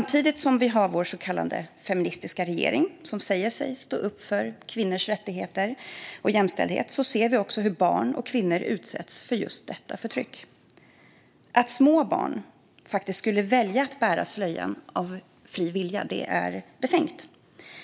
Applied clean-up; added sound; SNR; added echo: none; none; none; none.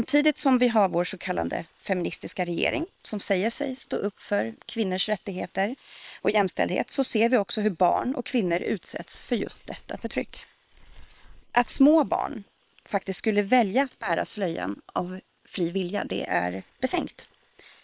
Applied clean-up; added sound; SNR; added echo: neural separator model SepFormer WHAM!.